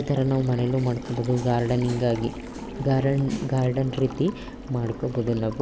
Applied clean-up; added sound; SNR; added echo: none; Liquid; 18 dB; none.